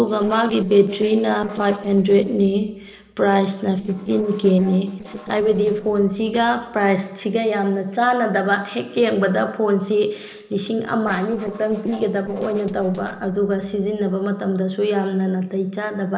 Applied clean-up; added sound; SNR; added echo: neural separator model SepFormer DNS4.